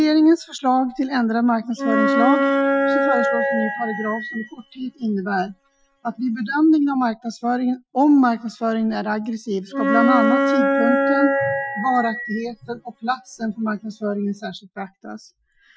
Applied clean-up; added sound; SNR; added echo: classical method Wiener filter.